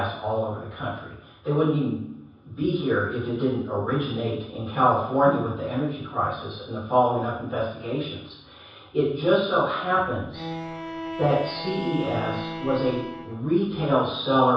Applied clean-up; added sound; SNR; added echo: none; Bowed string instrument; 9 dB; reverberation time 0.7 s.